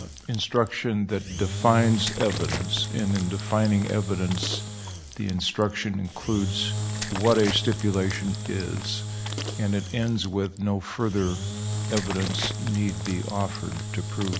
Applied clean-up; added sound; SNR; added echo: none; Engine / Drill; 6 dB; none.